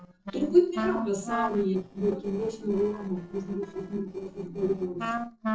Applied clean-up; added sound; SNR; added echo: neural separator model SepFormer DNS4.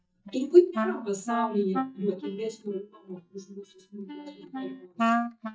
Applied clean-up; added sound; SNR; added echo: neural mask model DeepFilterNet 3.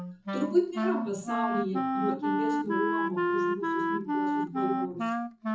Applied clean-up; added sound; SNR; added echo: none; Wind instrument, woodwind instrument; -3 dB; reverberation time 0.5 s.